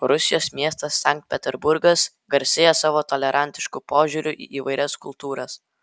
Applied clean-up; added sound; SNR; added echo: none; none; none; none.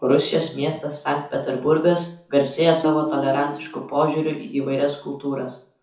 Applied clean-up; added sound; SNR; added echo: none; Tabla; 8 dB; reverberation time 0.6 s.